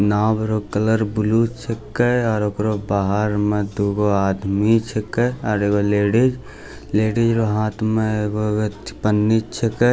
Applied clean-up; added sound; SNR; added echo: none; none; none; none.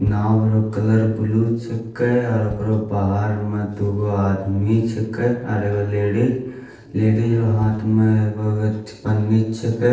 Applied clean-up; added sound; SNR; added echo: neural separator model SepFormer DNS4.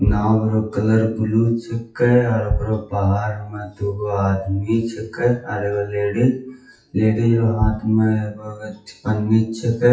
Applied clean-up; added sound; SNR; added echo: classical method WPE with log-MMSE.